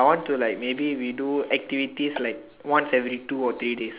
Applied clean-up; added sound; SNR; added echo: none; Marimba, xylophone; 17 dB; none.